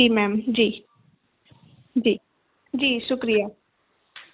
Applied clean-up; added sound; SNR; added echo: none; none; none; none.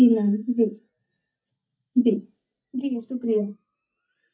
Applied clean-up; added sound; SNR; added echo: neural mask model DeepFilterNet 3.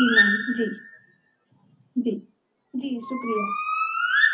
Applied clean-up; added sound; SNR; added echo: none; Bird; -4 dB; reverberation time 0.3 s.